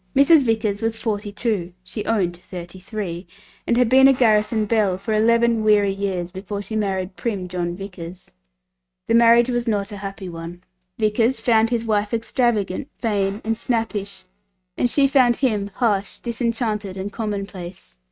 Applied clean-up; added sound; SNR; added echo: neural mask model RNNoise.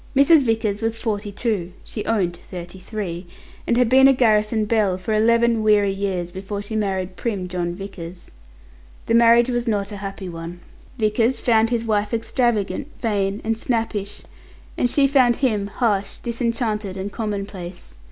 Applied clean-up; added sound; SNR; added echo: none; none; none; none.